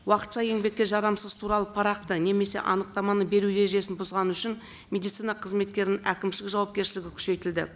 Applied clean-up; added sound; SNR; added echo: none; none; none; none.